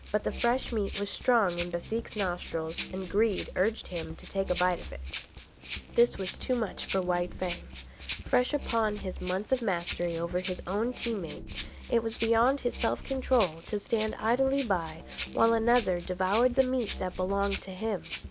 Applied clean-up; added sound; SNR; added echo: none; Rattle (instrument) + Drum kit; 9 dB; none.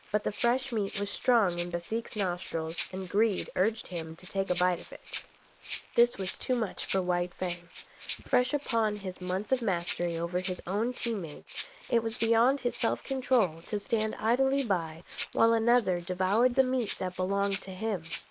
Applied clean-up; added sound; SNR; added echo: neural mask model Resemble Enhance denoiser.